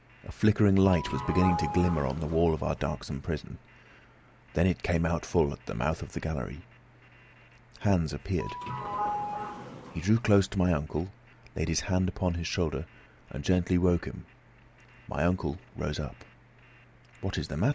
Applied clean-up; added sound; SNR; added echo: none; Sliding door / Doorbell; 7 dB; none.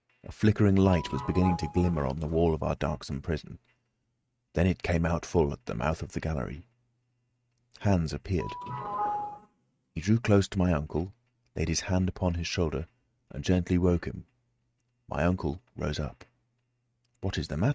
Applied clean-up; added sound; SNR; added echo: neural mask model RNNoise.